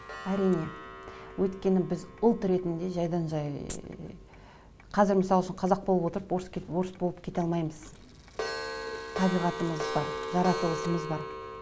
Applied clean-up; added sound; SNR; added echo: none; Clock; 10 dB; none.